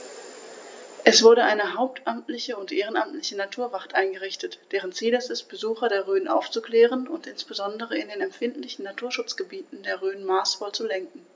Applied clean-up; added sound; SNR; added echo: none; none; none; none.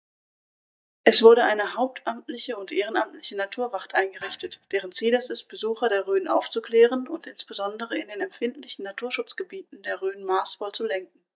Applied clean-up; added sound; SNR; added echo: neural mask model DeepFilterNet 3.